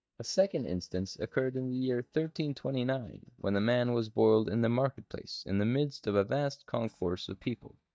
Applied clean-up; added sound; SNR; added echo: neural mask model DeepFilterNet 3.